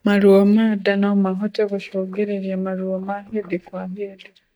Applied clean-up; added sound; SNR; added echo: neural mask model DeepFilterNet 3.